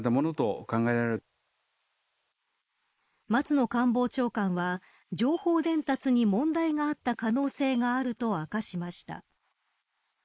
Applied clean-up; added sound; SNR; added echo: neural mask model Resemble Enhance denoiser.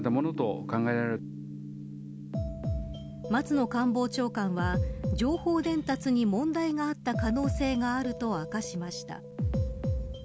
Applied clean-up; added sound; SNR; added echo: none; Gong; 13 dB; none.